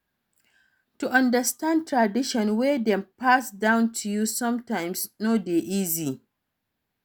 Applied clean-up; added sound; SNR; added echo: none; none; none; none.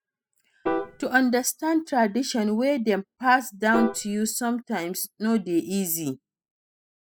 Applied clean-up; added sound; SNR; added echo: classical method spectral subtraction.